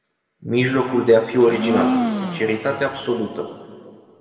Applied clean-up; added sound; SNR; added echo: none; Domestic sounds, home sounds; 4 dB; reverberation time 2.1 s.